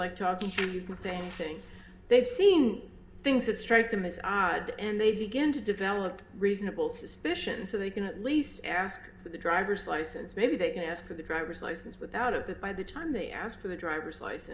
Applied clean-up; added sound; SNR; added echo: none; none; none; reverberation time 0.3 s.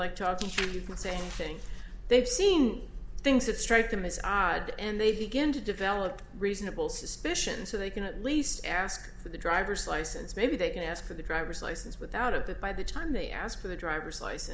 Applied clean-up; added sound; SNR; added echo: none; none; none; none.